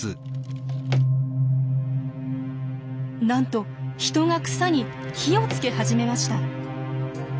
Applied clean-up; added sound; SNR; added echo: none; Drawer open or close; 18 dB; none.